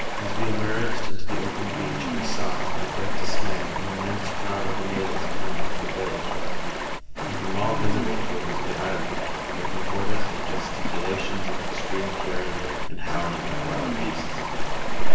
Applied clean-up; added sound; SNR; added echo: none; Stream; 9 dB; reverberation time 1.2 s.